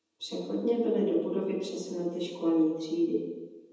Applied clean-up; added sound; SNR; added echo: none; none; none; reverberation time 1.1 s.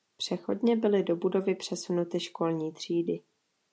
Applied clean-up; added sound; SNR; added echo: none; none; none; none.